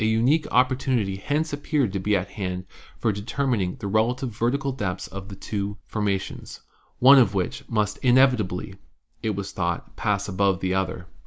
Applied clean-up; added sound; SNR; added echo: none; none; none; none.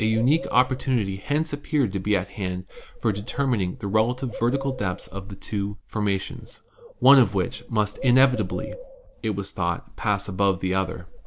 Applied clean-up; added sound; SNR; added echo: none; Bird; 17 dB; none.